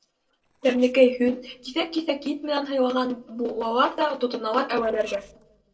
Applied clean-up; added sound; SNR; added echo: neural separator model SepFormer DNS4.